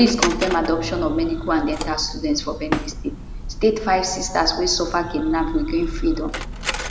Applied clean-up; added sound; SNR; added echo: none; Church bell + Cutlery, silverware; 7 dB; none.